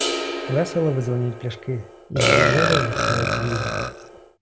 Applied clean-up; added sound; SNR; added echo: none; Burping, eructation + Crash cymbal; -2 dB; none.